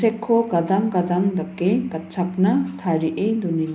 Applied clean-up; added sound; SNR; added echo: none; none; none; none.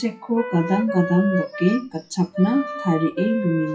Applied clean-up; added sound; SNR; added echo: classical method WPE with log-MMSE.